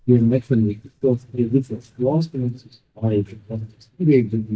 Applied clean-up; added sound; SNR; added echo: neural mask model DeepFilterNet 3.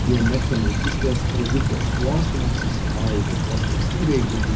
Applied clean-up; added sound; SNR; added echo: none; Stream / Trickle, dribble; -3 dB; reverberation time 0.4 s.